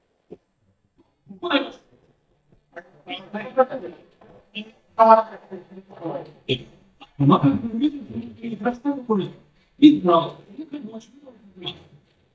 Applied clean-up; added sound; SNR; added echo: neural mask model DeepFilterNet 3.